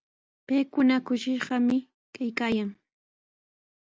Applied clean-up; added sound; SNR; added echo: none; none; none; none.